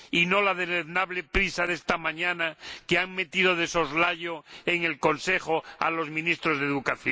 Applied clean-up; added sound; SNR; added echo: none; none; none; none.